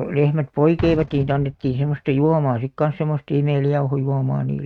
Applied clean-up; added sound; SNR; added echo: neural mask model RNNoise.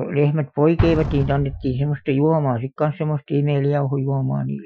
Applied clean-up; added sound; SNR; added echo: classical method Wiener filter.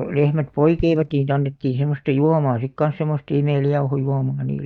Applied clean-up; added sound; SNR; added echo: neural mask model DeepFilterNet 3.